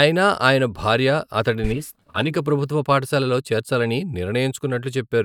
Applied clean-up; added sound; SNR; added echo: neural mask model DeepFilterNet 3.